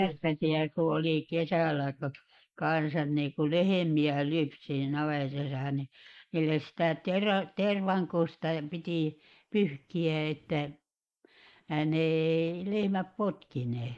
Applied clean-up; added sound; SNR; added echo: neural mask model Resemble Enhance denoiser.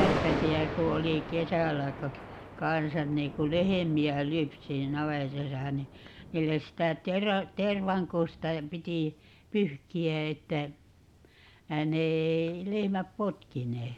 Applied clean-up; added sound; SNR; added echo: none; Thunder; 9 dB; none.